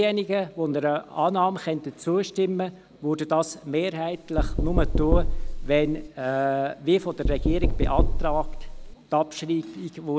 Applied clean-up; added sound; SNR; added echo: none; Knock; -2 dB; none.